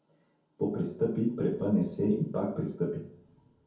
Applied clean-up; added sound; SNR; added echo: none; none; none; reverberation time 0.6 s.